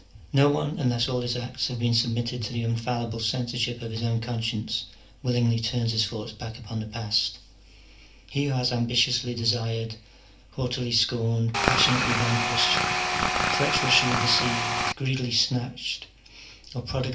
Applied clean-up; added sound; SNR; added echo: none; Tools; -2 dB; reverberation time 0.3 s.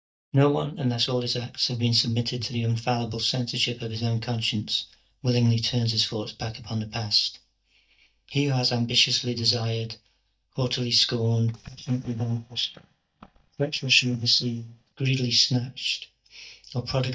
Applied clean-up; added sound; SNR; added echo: neural mask model DeepFilterNet 3.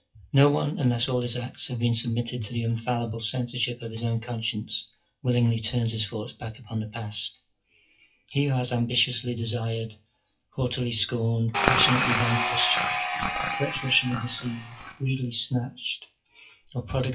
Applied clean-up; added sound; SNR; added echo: classical method WPE with log-MMSE.